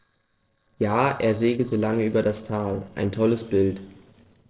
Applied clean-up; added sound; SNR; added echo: neural separator model SepFormer DNS4.